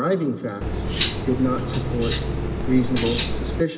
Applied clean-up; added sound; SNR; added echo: none; Cutlery, silverware; 0 dB; none.